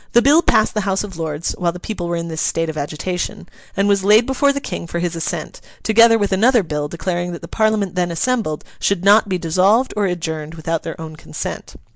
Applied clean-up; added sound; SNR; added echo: none; none; none; none.